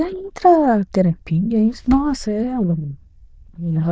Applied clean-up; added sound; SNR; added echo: neural diffusion model UNIVERSE++.